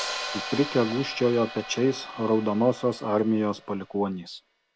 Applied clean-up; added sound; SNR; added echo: none; Hi-hat; 12 dB; none.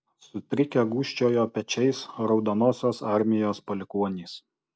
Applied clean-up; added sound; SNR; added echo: none; none; none; none.